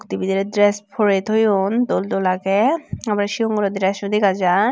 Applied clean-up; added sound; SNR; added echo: none; none; none; none.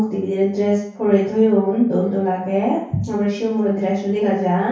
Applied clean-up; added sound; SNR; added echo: none; none; none; reverberation time 0.6 s.